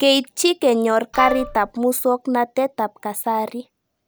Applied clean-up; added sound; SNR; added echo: none; Wind instrument, woodwind instrument; 6 dB; none.